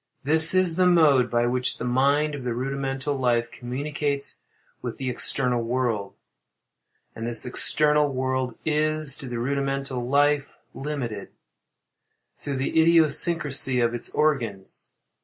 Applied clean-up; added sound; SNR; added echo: none; none; none; none.